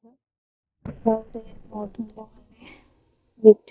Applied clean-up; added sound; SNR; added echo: neural mask model DeepFilterNet 3.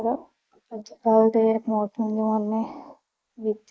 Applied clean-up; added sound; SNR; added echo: neural mask model Resemble Enhance denoiser.